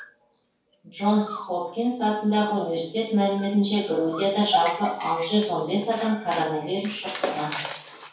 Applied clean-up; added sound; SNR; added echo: none; Dog; 11 dB; reverberation time 0.7 s.